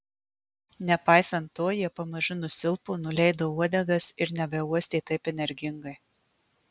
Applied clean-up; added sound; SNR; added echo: none; none; none; none.